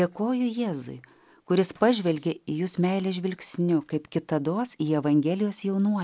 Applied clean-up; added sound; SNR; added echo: none; none; none; none.